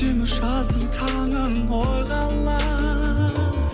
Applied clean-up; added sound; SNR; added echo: none; Acoustic guitar; 12 dB; none.